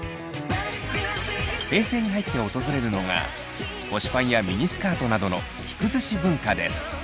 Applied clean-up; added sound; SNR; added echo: none; none; none; none.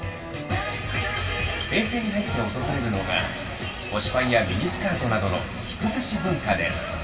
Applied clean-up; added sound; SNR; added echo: none; Subway, metro, underground; 17 dB; reverberation time 2.4 s.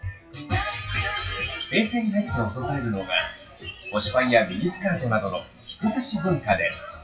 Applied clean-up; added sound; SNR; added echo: classical method WPE with log-MMSE.